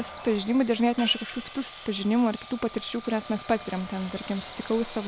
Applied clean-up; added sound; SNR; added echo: none; Engine + Hi-hat; 15 dB; none.